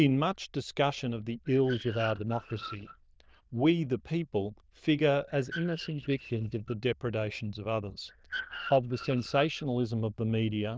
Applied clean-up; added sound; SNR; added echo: neural diffusion model UNIVERSE++.